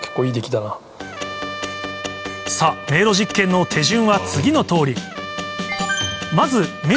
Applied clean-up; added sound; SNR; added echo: none; Trumpet; 12 dB; none.